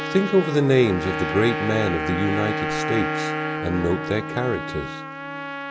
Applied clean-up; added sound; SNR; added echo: none; Wind instrument, woodwind instrument + Trumpet; 4 dB; none.